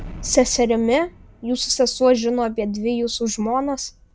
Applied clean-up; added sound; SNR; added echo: none; Explosion; 19 dB; none.